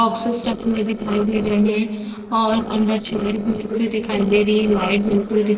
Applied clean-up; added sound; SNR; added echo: neural separator model SepFormer DNS4.